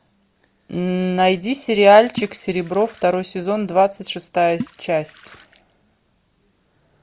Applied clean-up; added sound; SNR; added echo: none; Water / Splash, splatter; 17 dB; none.